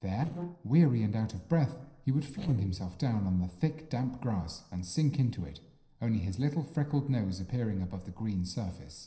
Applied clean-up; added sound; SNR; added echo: neural separator model SepFormer DNS4.